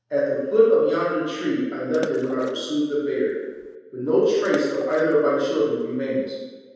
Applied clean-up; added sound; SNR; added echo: none; Water / Splash, splatter; 19 dB; reverberation time 1.2 s.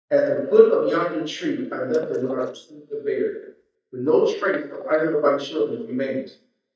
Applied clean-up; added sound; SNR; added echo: neural mask model DeepFilterNet 3.